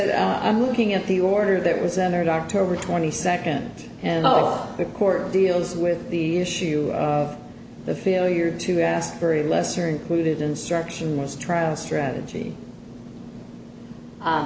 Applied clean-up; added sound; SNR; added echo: none; none; none; none.